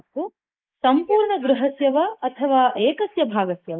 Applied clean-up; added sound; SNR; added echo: neural mask model Resemble Enhance denoiser.